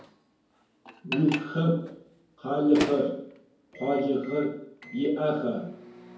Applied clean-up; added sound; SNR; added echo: none; Microwave oven; 12 dB; reverberation time 0.9 s.